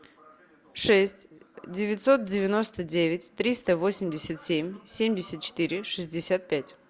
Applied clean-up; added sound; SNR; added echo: none; none; none; none.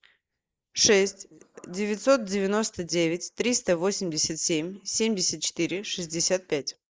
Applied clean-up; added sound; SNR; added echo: neural mask model Resemble Enhance denoiser.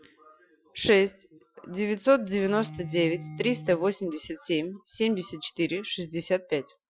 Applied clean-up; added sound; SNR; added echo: classical method Wiener filter.